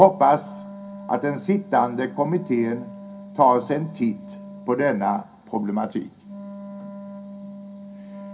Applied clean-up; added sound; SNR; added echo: none; Wind instrument, woodwind instrument; 16 dB; reverberation time 0.3 s.